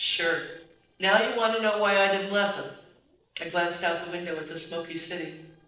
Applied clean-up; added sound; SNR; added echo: neural separator model SepFormer DNS4.